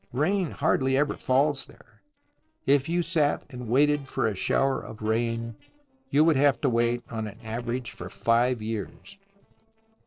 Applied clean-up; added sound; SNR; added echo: neural separator model SepFormer DNS4.